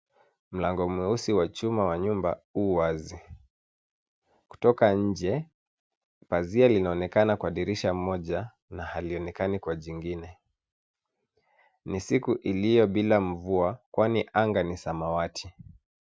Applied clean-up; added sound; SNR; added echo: none; none; none; none.